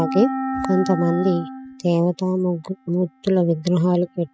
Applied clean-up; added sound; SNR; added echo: classical method spectral subtraction.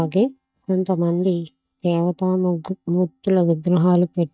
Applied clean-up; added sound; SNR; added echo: neural mask model DeepFilterNet 3.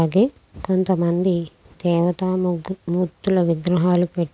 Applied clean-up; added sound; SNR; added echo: none; none; none; none.